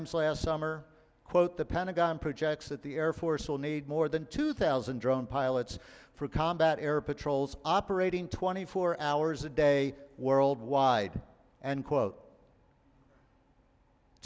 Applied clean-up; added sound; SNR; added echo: none; none; none; none.